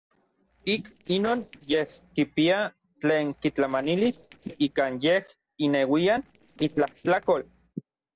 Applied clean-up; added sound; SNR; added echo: neural separator model SepFormer DNS4.